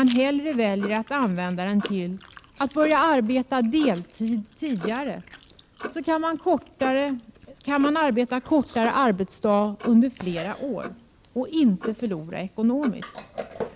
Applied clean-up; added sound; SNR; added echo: none; Chewing, mastication + Clock; 16 dB; none.